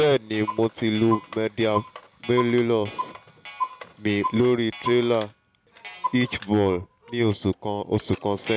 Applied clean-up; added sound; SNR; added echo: none; Clock; 11 dB; none.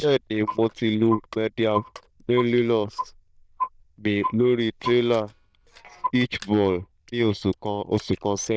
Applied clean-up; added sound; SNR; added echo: neural diffusion model UNIVERSE++.